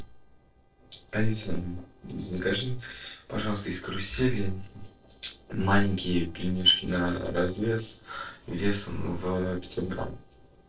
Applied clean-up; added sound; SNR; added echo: neural separator model SepFormer DNS4.